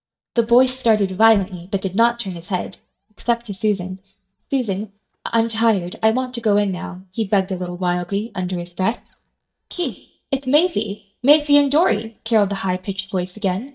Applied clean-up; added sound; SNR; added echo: neural mask model DeepFilterNet 3.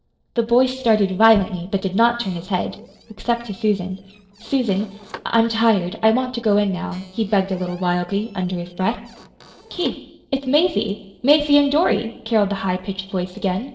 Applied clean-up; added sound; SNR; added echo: neural separator model SepFormer DNS4.